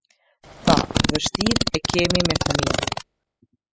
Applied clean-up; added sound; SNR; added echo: classical method spectral subtraction.